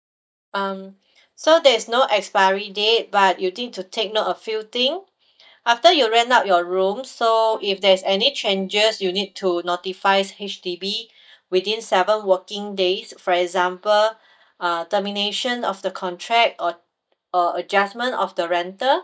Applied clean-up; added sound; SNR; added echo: neural mask model DeepFilterNet 3.